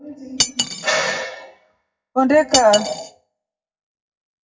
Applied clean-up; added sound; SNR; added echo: classical method WPE with log-MMSE.